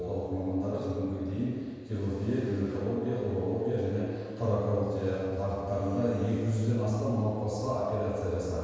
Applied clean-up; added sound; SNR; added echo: none; none; none; reverberation time 1.9 s.